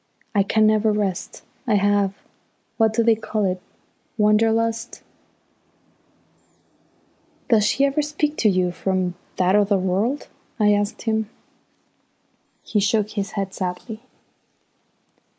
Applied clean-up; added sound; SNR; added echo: neural mask model Resemble Enhance denoiser.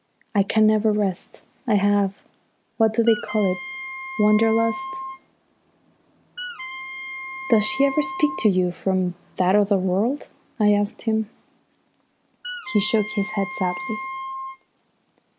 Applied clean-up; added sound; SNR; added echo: none; Wind instrument, woodwind instrument; 9 dB; none.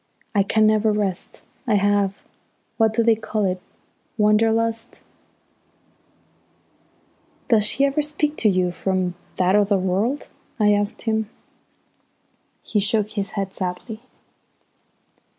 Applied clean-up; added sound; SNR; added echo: none; none; none; none.